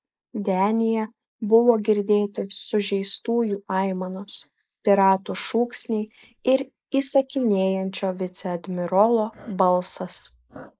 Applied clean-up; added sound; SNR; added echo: neural mask model Resemble Enhance denoiser.